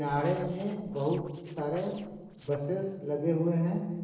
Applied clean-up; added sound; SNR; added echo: neural separator model SepFormer DNS4.